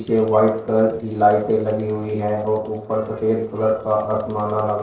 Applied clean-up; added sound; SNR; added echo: neural separator model SepFormer DNS4.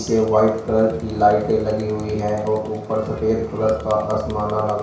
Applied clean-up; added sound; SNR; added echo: none; Crowd; 17 dB; reverberation time 0.6 s.